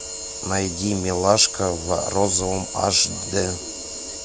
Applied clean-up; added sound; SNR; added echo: none; none; none; none.